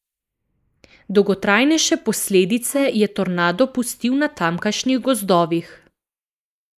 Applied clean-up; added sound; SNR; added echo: neural mask model Resemble Enhance denoiser.